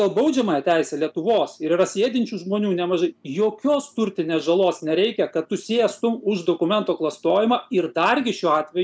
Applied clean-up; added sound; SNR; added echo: none; none; none; none.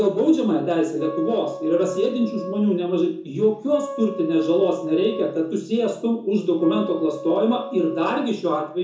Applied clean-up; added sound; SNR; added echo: none; Wind instrument, woodwind instrument; 13 dB; reverberation time 0.6 s.